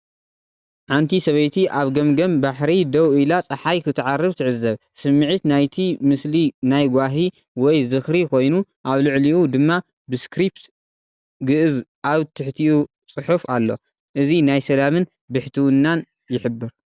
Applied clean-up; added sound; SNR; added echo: none; none; none; none.